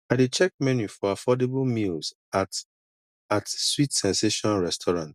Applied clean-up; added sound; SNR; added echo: none; none; none; none.